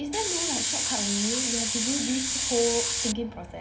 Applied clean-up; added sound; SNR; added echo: none; Hiss; -3 dB; reverberation time 0.6 s.